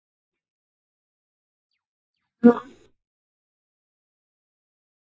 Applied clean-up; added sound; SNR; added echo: neural mask model DeepFilterNet 3.